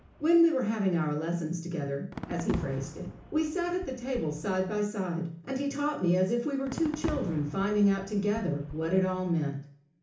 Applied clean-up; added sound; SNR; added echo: none; Fireworks; 15 dB; reverberation time 0.8 s.